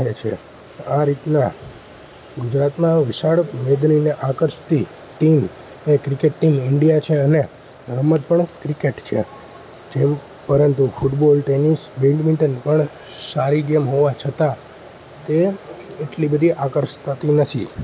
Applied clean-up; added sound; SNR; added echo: none; none; none; none.